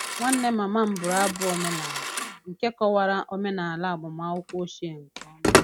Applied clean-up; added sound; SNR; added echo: none; Telephone; 3 dB; none.